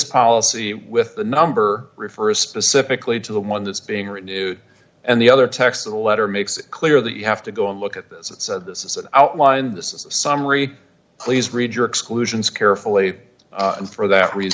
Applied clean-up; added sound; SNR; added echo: none; none; none; none.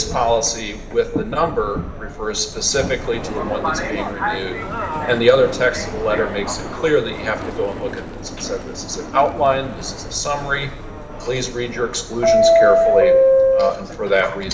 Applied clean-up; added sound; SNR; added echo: none; Subway, metro, underground; 0 dB; reverberation time 0.9 s.